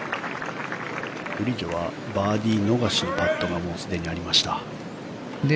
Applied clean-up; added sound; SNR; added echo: none; none; none; none.